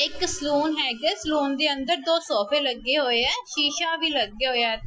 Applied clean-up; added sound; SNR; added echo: classical method Wiener filter.